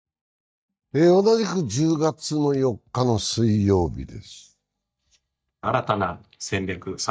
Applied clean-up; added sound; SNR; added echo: neural mask model DeepFilterNet 3.